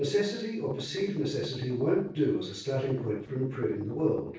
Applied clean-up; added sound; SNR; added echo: neural separator model SepFormer DNS4.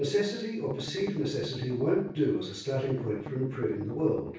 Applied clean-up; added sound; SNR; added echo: none; Strum; 11 dB; reverberation time 0.6 s.